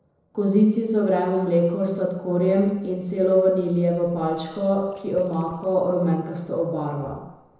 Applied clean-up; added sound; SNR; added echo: neural separator model SepFormer DNS4.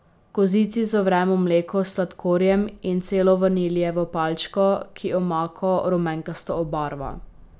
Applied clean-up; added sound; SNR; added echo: none; none; none; none.